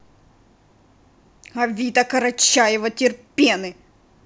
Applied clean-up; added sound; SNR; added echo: none; none; none; none.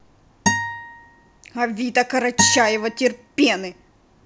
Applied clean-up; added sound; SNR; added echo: none; Acoustic guitar; 4 dB; none.